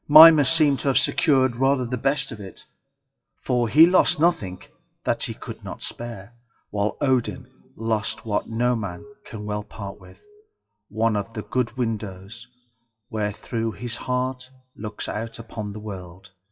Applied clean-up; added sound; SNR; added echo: classical method WPE with log-MMSE.